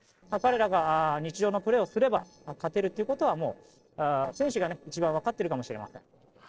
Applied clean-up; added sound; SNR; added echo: neural separator model SepFormer DNS4.